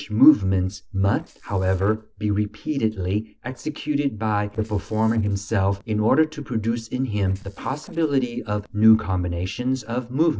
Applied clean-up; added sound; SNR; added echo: neural separator model SepFormer DNS4.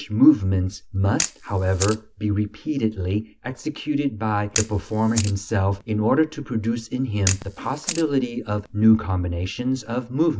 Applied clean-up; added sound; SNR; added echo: none; Camera; 11 dB; none.